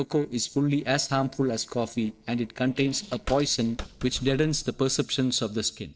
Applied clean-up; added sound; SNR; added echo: neural separator model SepFormer DNS4.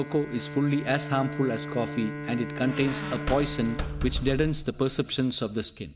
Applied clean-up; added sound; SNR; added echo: none; Squeak + Bowed string instrument; 7 dB; none.